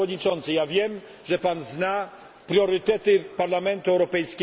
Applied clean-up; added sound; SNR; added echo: none; none; none; none.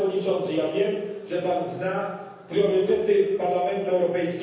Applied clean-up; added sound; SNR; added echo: none; none; none; reverberation time 1.1 s.